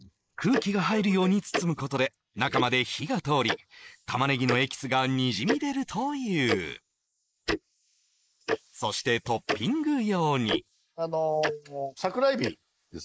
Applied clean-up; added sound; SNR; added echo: neural mask model Resemble Enhance denoiser.